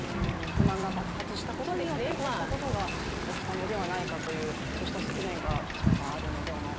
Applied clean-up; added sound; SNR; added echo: none; Wind; -3 dB; none.